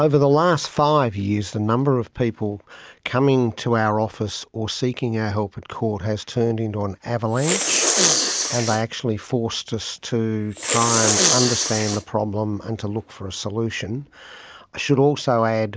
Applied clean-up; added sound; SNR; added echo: none; Respiratory sounds; 2 dB; none.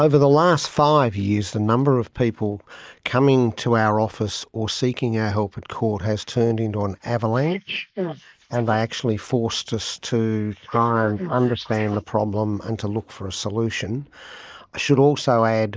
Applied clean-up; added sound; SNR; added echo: neural mask model Resemble Enhance denoiser.